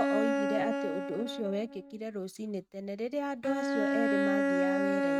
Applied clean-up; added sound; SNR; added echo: neural mask model RNNoise.